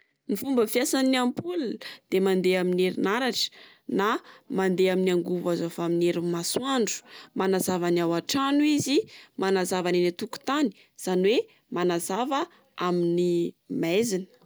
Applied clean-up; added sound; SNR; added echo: none; none; none; none.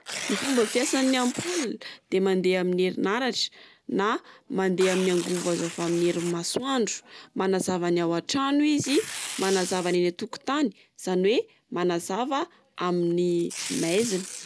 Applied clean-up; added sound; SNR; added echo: none; Tearing; 12 dB; none.